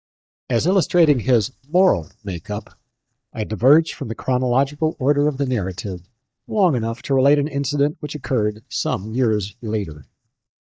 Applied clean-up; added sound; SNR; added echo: neural mask model DeepFilterNet 3.